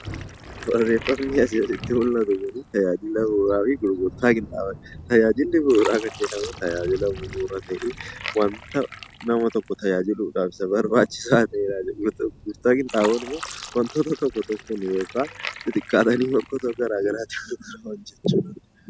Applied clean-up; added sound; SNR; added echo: none; Fill (with liquid) + Thunder; 15 dB; none.